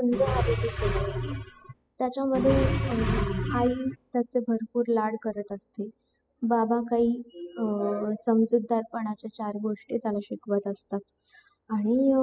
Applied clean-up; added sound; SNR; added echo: classical method spectral subtraction.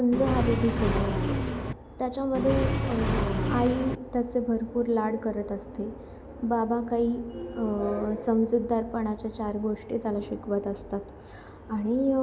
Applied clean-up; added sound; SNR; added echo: none; Accelerating, revving, vroom; -1 dB; none.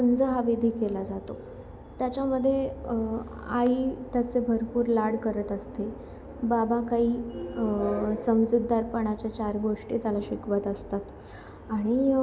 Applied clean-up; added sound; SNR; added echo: none; none; none; none.